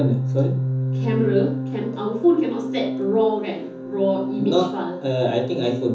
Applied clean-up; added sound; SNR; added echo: none; Organ; 4 dB; reverberation time 0.7 s.